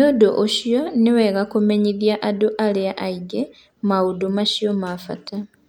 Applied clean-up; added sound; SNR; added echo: none; none; none; none.